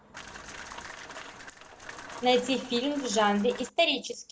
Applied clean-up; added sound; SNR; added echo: none; Rain; 14 dB; none.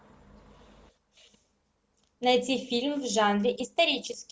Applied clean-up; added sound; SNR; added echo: none; none; none; none.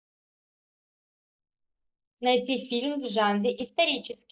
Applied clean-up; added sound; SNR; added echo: neural mask model Resemble Enhance denoiser.